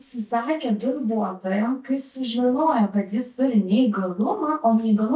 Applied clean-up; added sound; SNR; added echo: neural mask model DeepFilterNet 3.